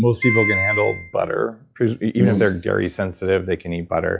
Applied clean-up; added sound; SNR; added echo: classical method log-MMSE.